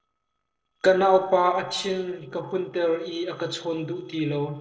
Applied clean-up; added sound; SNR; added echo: neural separator model SepFormer DNS4.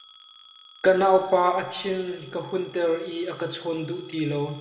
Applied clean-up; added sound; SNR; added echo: none; Telephone; 19 dB; reverberation time 1.3 s.